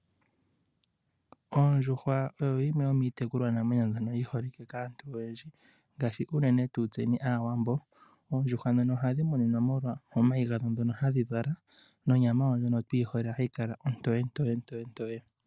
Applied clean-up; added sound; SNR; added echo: none; none; none; none.